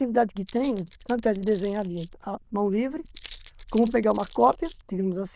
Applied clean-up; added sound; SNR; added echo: neural diffusion model UNIVERSE++.